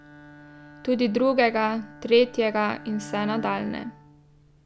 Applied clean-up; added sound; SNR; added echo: none; Bowed string instrument; 18 dB; none.